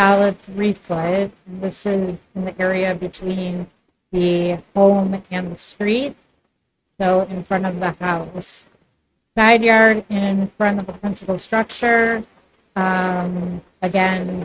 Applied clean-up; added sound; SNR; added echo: neural mask model RNNoise.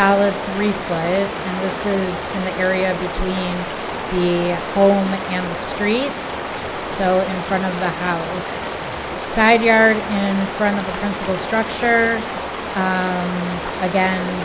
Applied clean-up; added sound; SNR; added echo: none; Stream; 6 dB; none.